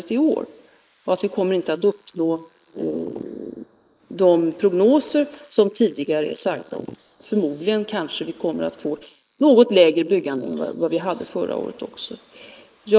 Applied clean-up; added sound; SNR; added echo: neural mask model Resemble Enhance denoiser.